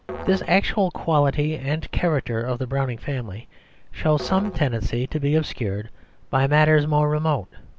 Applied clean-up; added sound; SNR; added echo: none; Musical instrument; 18 dB; none.